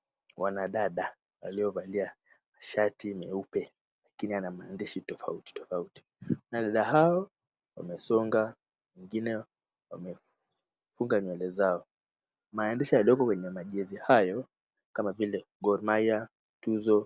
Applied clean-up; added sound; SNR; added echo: none; none; none; none.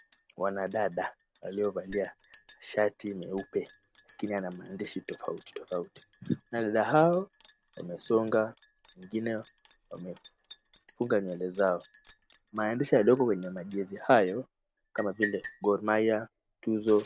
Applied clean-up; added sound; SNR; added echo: none; Liquid; 18 dB; none.